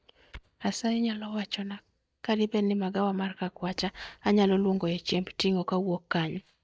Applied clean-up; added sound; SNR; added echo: neural mask model DeepFilterNet 3.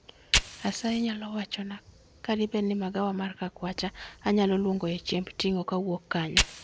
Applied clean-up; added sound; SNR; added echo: none; Fire; 6 dB; none.